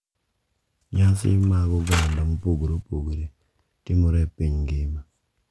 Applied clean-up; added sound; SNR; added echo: none; Mechanisms; 12 dB; none.